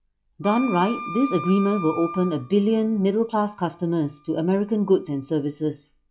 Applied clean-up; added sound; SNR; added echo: classical method log-MMSE.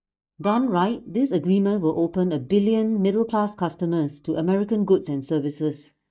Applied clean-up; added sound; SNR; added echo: neural mask model DeepFilterNet 3.